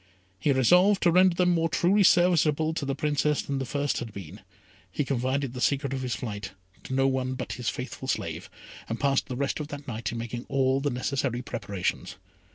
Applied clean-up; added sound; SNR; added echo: none; none; none; none.